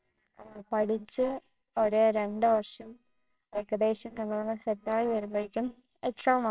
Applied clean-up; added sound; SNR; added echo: neural separator model SepFormer WHAMR!.